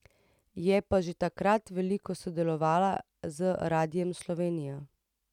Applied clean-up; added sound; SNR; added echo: none; none; none; none.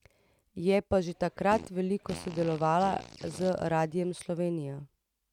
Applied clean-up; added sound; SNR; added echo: none; Fart; 16 dB; none.